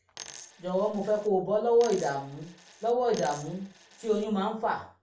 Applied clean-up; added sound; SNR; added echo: none; Coin (dropping); 19 dB; reverberation time 0.4 s.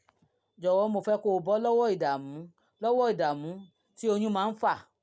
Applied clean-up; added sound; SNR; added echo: none; none; none; none.